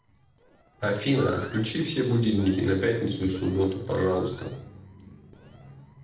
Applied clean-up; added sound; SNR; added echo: neural separator model SepFormer DNS4.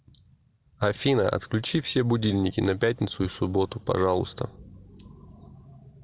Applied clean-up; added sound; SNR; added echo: none; none; none; none.